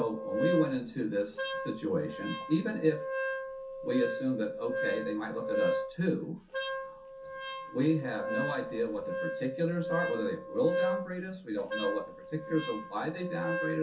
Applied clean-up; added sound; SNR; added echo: none; Wind instrument, woodwind instrument; 3 dB; reverberation time 0.3 s.